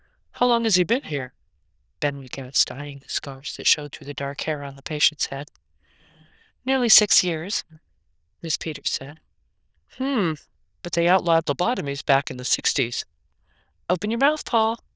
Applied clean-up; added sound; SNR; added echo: neural diffusion model UNIVERSE++.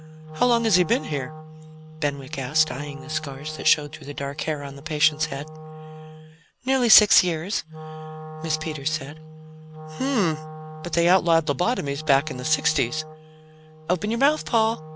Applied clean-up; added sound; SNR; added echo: none; Wind instrument, woodwind instrument; 13 dB; none.